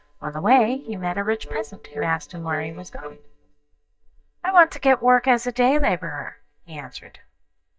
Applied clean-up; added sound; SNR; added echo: neural mask model DeepFilterNet 3.